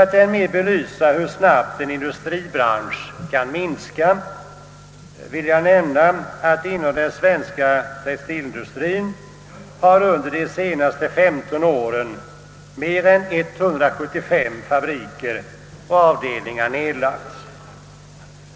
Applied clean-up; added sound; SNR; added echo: none; none; none; none.